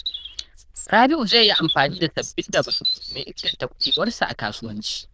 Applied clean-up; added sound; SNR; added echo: neural diffusion model UNIVERSE++.